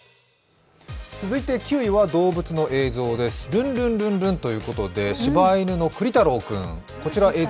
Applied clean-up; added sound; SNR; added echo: none; none; none; none.